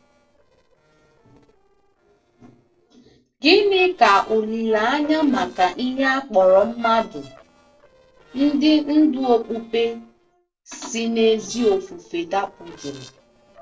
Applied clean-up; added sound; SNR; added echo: neural separator model SepFormer DNS4.